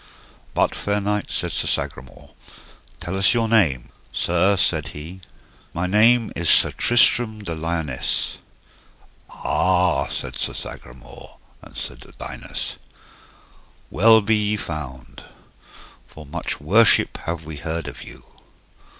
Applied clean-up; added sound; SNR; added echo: none; none; none; none.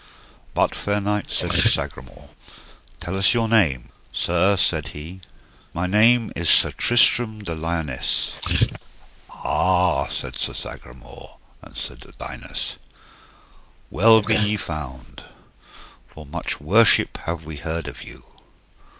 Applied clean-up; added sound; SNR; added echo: neural mask model Resemble Enhance denoiser.